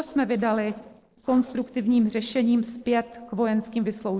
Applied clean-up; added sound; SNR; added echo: neural separator model SepFormer DNS4.